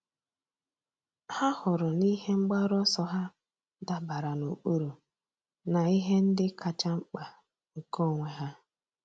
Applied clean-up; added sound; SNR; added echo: none; none; none; none.